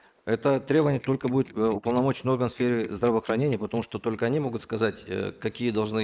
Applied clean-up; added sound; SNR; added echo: neural mask model Resemble Enhance denoiser.